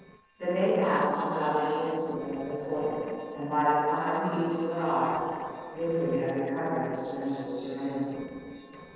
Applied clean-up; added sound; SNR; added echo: neural separator model SepFormer DNS4.